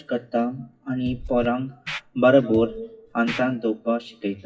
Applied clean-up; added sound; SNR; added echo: classical method WPE with log-MMSE.